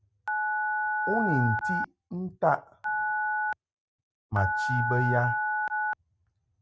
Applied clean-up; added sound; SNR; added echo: neural mask model RNNoise.